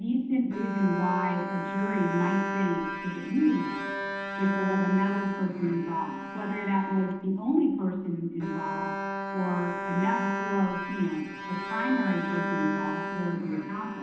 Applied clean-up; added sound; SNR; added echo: none; Bowed string instrument; 5 dB; reverberation time 0.9 s.